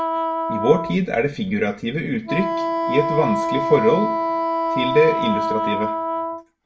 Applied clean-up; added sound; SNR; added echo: none; Wind instrument, woodwind instrument; 1 dB; reverberation time 0.4 s.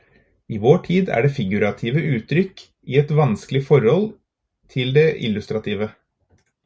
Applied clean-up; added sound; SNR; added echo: none; none; none; none.